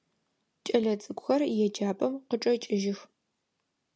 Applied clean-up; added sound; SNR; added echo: none; none; none; none.